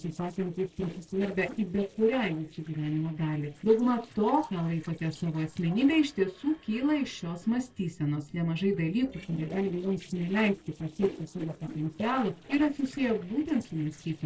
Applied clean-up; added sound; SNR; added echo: neural separator model SepFormer DNS4.